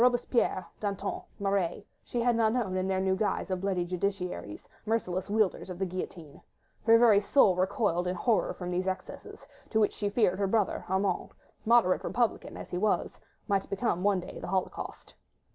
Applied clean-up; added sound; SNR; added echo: none; none; none; none.